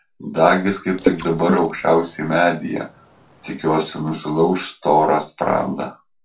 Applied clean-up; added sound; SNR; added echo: neural separator model SepFormer DNS4.